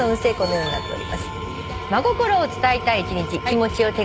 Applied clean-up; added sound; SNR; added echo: none; Engine / Tools; 10 dB; none.